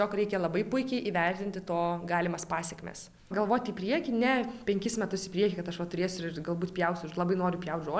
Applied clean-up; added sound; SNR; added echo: none; none; none; none.